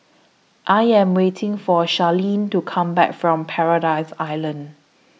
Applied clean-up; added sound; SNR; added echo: none; none; none; none.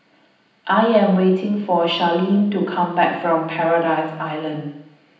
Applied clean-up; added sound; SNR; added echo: none; none; none; reverberation time 0.9 s.